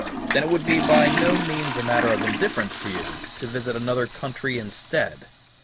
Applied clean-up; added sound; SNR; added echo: none; Toilet flush; 2 dB; none.